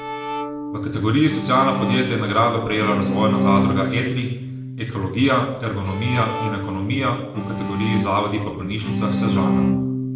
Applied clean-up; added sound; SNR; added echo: none; Bowed string instrument; 2 dB; reverberation time 0.8 s.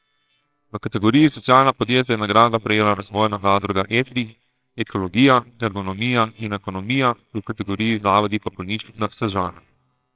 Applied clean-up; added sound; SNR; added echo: neural separator model SepFormer WHAMR!.